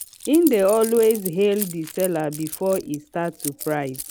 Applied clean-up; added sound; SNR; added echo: none; Keys jangling; 14 dB; none.